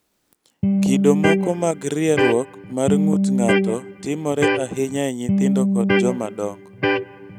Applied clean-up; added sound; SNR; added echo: none; Electric guitar; -3 dB; none.